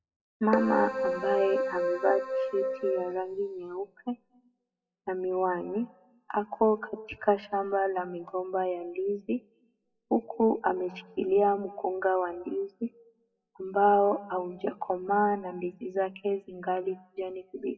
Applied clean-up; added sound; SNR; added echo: classical method WPE with log-MMSE.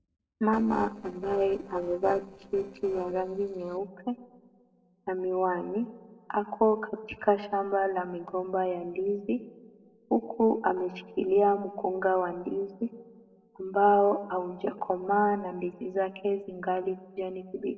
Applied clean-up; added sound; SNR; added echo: neural separator model SepFormer DNS4.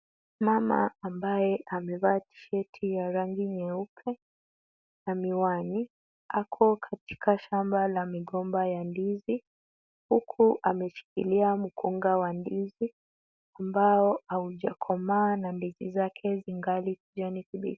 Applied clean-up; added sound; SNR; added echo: none; none; none; none.